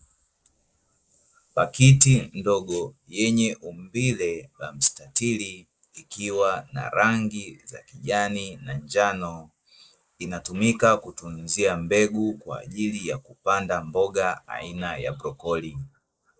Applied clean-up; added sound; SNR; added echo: neural mask model Resemble Enhance denoiser.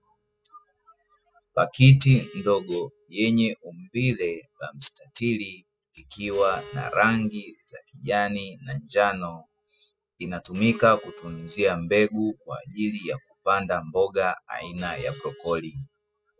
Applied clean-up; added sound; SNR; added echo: classical method spectral subtraction.